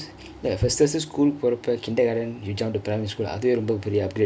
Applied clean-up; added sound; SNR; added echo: none; none; none; none.